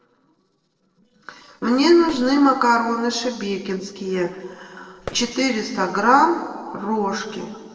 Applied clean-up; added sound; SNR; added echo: neural separator model SepFormer DNS4.